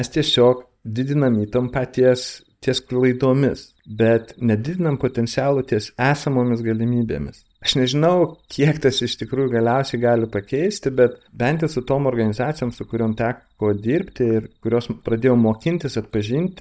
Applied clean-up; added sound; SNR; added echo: neural mask model DeepFilterNet 3.